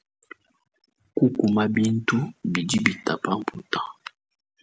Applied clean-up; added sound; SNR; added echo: none; none; none; none.